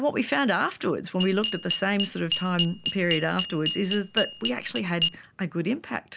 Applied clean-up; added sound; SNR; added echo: none; Glass; -1 dB; none.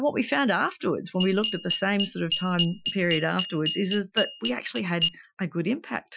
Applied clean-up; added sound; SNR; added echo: classical method Wiener filter.